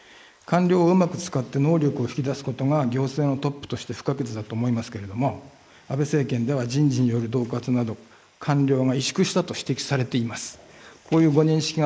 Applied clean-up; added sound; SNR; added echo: neural mask model Resemble Enhance denoiser.